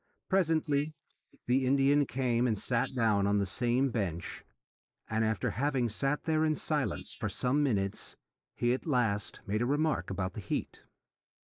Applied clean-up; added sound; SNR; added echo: neural mask model Resemble Enhance denoiser.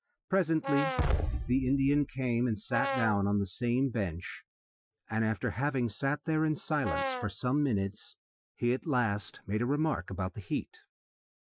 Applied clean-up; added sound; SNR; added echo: classical method Wiener filter.